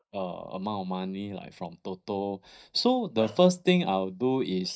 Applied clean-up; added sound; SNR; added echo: neural mask model DeepFilterNet 3.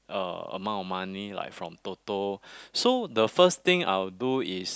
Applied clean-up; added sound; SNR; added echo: none; none; none; none.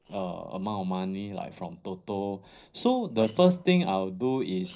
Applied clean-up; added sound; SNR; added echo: neural separator model SepFormer DNS4.